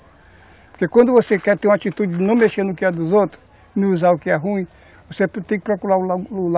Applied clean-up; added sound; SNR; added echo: none; none; none; none.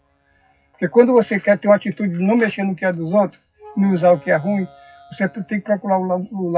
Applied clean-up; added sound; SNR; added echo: classical method WPE with log-MMSE.